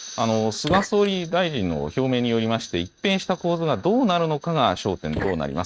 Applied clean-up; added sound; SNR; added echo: neural mask model RNNoise.